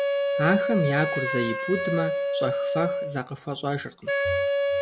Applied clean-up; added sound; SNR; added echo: none; Wind instrument, woodwind instrument; -2 dB; none.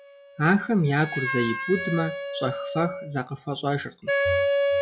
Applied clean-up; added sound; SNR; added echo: classical method log-MMSE.